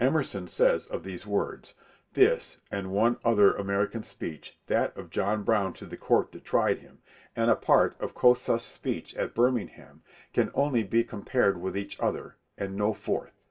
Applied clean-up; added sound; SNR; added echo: none; none; none; reverberation time 0.2 s.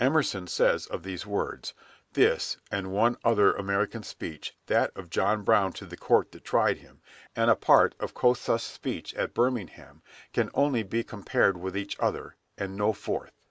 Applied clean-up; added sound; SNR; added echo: none; none; none; none.